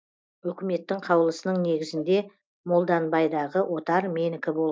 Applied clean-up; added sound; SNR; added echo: neural mask model DeepFilterNet 3.